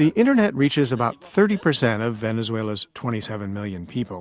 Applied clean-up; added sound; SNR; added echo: none; none; none; none.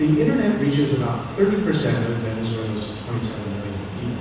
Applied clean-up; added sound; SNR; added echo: none; Fixed-wing aircraft, airplane; 13 dB; reverberation time 1.1 s.